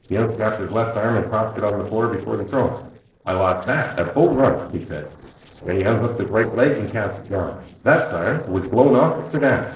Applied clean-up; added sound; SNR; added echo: neural separator model SepFormer DNS4.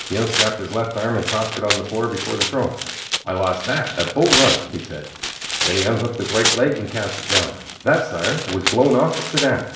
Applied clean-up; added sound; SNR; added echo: none; Tearing; 3 dB; reverberation time 0.7 s.